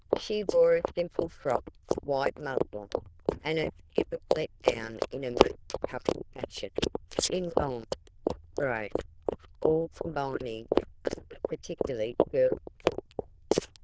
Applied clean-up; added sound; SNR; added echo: neural diffusion model UNIVERSE++.